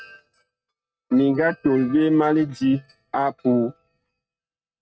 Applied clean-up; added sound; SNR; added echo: neural mask model RNNoise.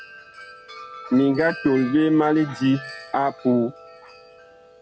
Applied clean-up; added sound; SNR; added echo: none; Wind chime; 17 dB; none.